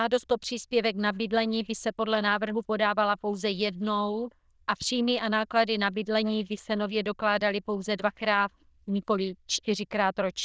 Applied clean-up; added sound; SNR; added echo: neural diffusion model UNIVERSE++.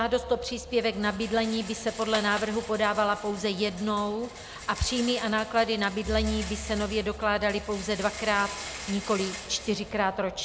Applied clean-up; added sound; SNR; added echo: none; Rattle + Bowed string instrument; 12 dB; none.